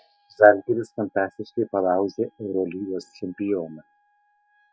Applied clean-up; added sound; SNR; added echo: classical method log-MMSE.